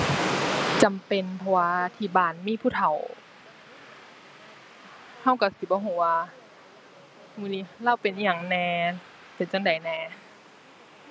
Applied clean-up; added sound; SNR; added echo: none; none; none; none.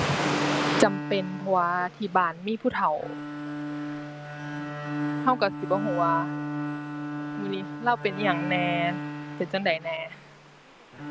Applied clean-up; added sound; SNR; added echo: none; Bowed string instrument; 5 dB; none.